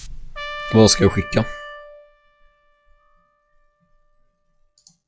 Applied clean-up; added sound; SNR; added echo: classical method log-MMSE.